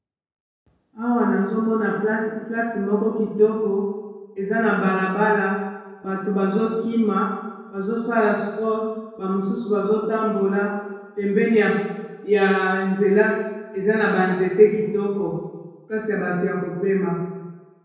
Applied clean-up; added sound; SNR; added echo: none; none; none; reverberation time 1.2 s.